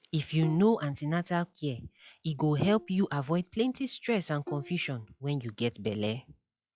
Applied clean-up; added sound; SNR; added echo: classical method log-MMSE.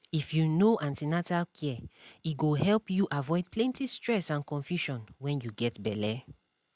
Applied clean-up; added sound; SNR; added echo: none; none; none; none.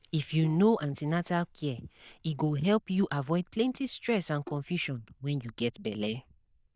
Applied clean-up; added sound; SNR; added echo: neural diffusion model UNIVERSE++.